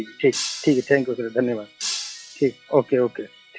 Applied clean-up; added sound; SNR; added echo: classical method log-MMSE.